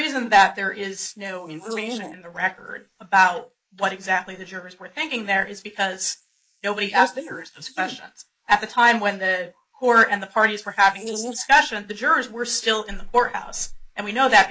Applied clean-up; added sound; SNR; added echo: neural mask model Resemble Enhance denoiser.